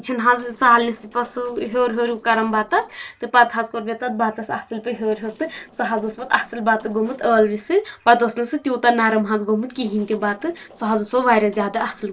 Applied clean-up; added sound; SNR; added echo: neural separator model SepFormer DNS4.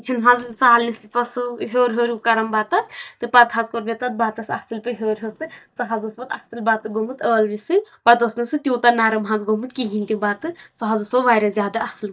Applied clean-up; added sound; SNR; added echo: neural mask model DeepFilterNet 3.